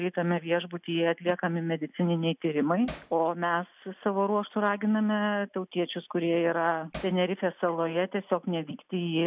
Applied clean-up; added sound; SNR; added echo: none; Hammer; 14 dB; none.